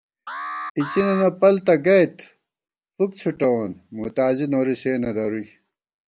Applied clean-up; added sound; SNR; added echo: none; Alarm; 11 dB; none.